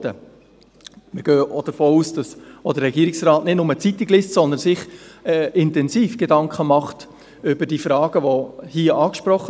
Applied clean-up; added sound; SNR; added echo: none; none; none; none.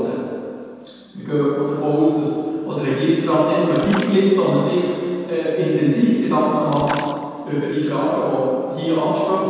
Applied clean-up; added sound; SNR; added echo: none; Splash, splatter; 17 dB; reverberation time 2.1 s.